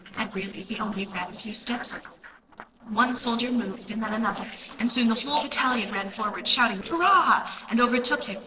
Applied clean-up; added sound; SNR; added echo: neural separator model SepFormer DNS4.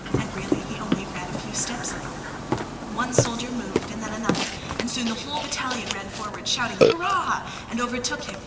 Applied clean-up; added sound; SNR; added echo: none; Burping, eructation; -2 dB; reverberation time 1.9 s.